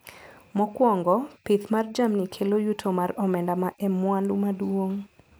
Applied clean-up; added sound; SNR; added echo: none; none; none; none.